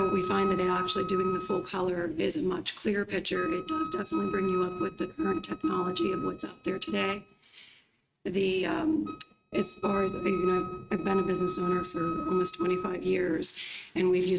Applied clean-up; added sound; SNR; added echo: neural mask model RNNoise.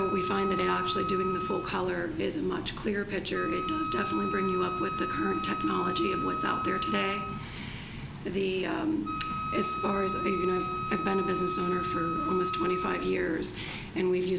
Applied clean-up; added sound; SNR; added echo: none; Wind instrument, woodwind instrument; 5 dB; none.